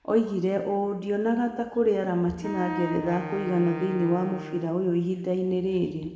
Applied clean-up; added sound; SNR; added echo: none; Wind instrument, woodwind instrument; 10 dB; reverberation time 1.4 s.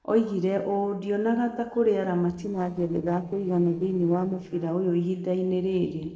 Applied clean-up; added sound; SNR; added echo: neural separator model SepFormer DNS4.